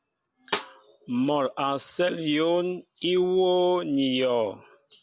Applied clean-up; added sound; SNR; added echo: none; Snare drum; 11 dB; none.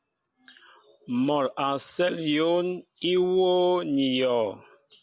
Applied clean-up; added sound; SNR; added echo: none; none; none; none.